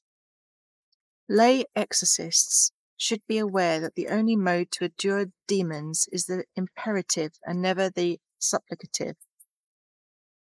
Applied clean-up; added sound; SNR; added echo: neural mask model Resemble Enhance denoiser.